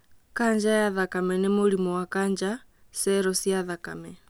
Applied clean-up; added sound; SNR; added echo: none; none; none; none.